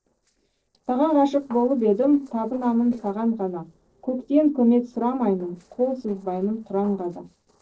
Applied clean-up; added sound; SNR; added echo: neural separator model SepFormer DNS4.